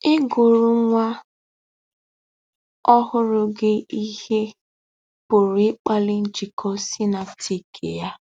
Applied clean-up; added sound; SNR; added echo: none; none; none; none.